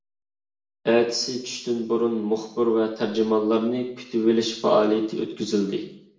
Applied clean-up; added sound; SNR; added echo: none; none; none; reverberation time 0.6 s.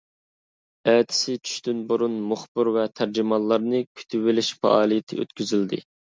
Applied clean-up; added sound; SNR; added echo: none; none; none; none.